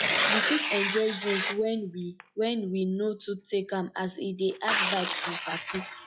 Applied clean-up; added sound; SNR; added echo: classical method log-MMSE.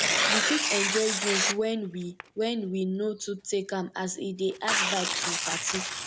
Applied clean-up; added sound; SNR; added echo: none; Tearing; -1 dB; none.